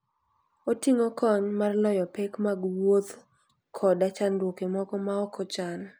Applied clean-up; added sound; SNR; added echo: none; none; none; none.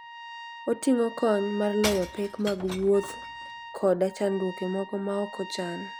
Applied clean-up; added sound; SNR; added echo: none; Trumpet + Shatter / Crushing; 12 dB; none.